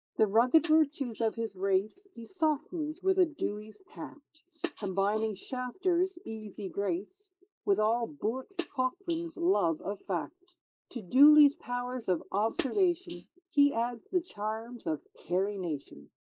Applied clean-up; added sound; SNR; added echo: neural mask model Resemble Enhance denoiser.